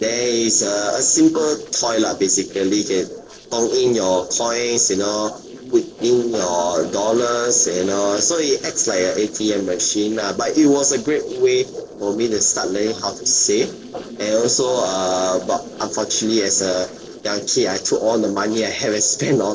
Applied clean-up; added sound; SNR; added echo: neural separator model SepFormer DNS4.